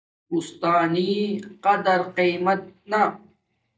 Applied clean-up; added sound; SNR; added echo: neural mask model DeepFilterNet 3.